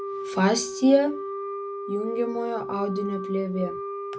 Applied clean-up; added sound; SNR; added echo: none; Wind instrument, woodwind instrument; 7 dB; none.